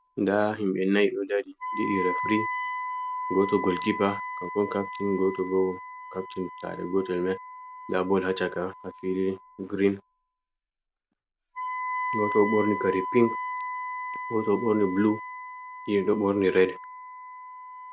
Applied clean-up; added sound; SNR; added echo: none; Wind instrument, woodwind instrument; 8 dB; none.